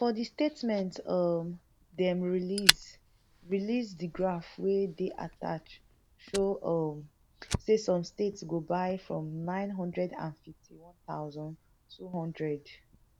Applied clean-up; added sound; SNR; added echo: none; Fire; 7 dB; none.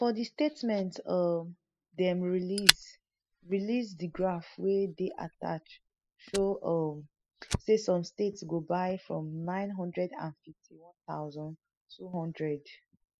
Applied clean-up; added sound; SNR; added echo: classical method spectral subtraction.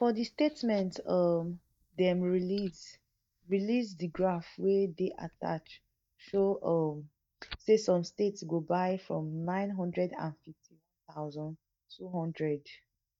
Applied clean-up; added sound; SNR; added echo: neural mask model DeepFilterNet 3.